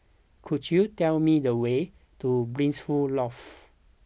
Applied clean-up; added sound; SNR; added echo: none; none; none; none.